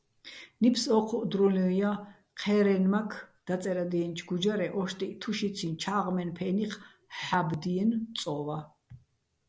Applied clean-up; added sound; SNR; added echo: none; none; none; none.